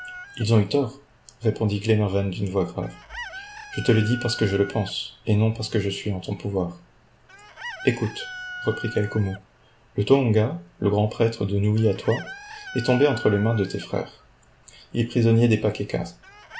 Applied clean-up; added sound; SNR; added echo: none; Chicken, rooster; 17 dB; none.